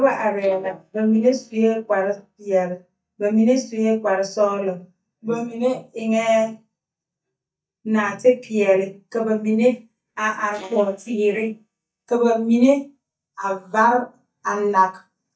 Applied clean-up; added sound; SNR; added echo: neural mask model DeepFilterNet 3.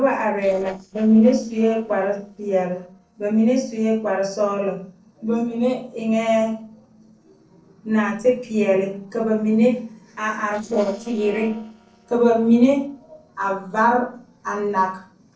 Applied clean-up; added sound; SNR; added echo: neural separator model SepFormer DNS4.